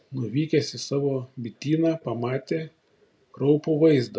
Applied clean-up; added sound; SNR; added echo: none; none; none; none.